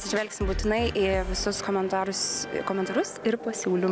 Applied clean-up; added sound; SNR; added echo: none; none; none; none.